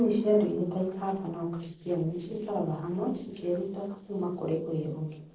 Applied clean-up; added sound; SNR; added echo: neural separator model SepFormer DNS4.